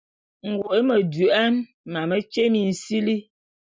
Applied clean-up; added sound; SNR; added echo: none; none; none; none.